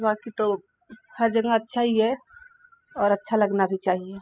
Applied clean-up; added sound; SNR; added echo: classical method spectral subtraction.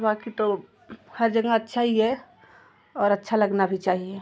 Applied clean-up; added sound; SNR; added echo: none; none; none; none.